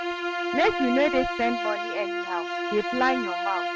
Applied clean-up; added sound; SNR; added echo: none; Bowed string instrument; 2 dB; none.